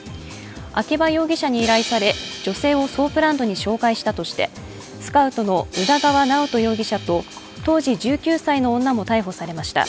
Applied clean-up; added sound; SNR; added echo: none; Crash cymbal; 15 dB; none.